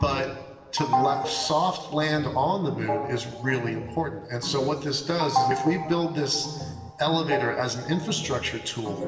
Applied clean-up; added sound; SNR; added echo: none; Organ; 5 dB; reverberation time 1.1 s.